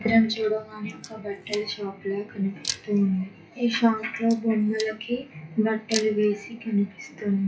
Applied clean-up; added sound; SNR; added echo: classical method WPE with log-MMSE.